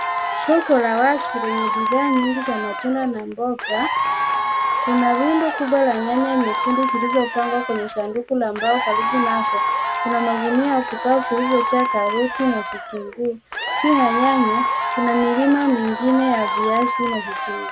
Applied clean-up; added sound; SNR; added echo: none; Applause / Crowd / Cheering; 2 dB; none.